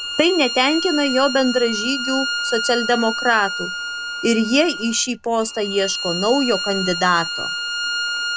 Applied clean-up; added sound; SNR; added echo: none; Bowed string instrument; 5 dB; none.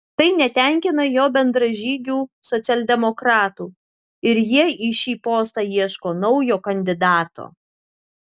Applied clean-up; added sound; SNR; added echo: none; none; none; none.